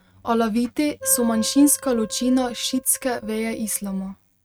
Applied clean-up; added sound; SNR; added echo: neural mask model RNNoise.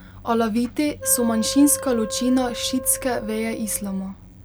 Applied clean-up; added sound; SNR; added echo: none; Wind instrument, woodwind instrument; 11 dB; none.